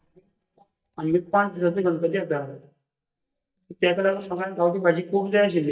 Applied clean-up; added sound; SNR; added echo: neural mask model DeepFilterNet 3.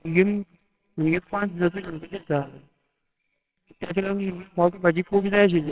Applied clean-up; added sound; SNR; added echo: neural separator model SepFormer WHAMR!.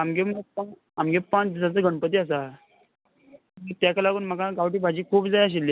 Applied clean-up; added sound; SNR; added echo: none; none; none; none.